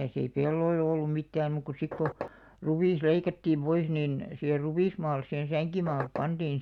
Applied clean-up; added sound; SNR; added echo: none; Knock; 8 dB; none.